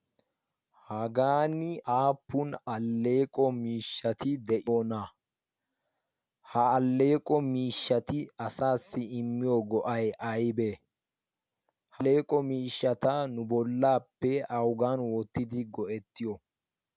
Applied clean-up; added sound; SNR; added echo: none; none; none; none.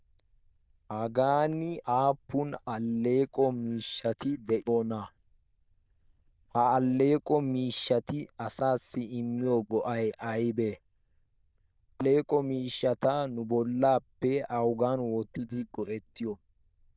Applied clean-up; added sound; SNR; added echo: neural diffusion model UNIVERSE++.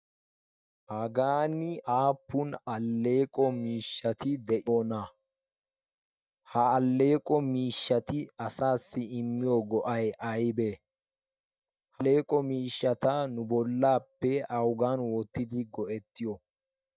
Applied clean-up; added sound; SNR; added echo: neural mask model DeepFilterNet 3.